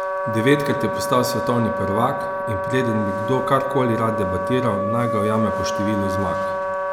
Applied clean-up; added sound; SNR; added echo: none; Wind instrument, woodwind instrument; 2 dB; none.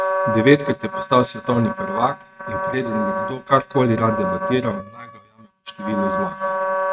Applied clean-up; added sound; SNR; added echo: neural mask model RNNoise.